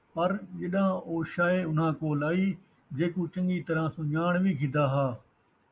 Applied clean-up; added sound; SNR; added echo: none; none; none; none.